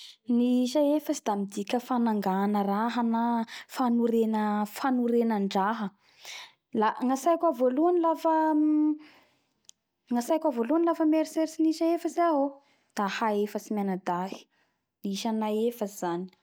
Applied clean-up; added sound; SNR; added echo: none; none; none; none.